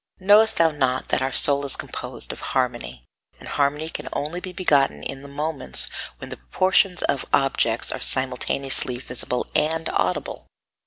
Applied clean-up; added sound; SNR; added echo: none; none; none; none.